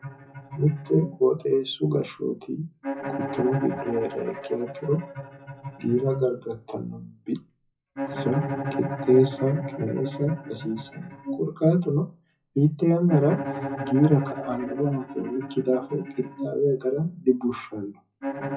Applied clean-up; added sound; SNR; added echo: classical method WPE with log-MMSE.